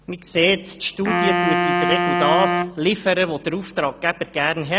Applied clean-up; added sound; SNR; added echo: none; Wind instrument, woodwind instrument; 1 dB; none.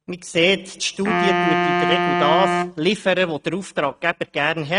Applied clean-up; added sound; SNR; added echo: neural mask model RNNoise.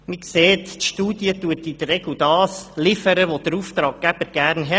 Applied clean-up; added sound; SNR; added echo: none; none; none; none.